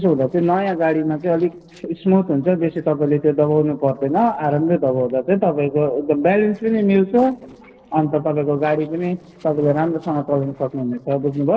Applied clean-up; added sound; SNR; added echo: neural separator model SepFormer DNS4.